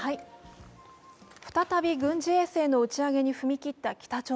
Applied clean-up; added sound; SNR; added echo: none; none; none; none.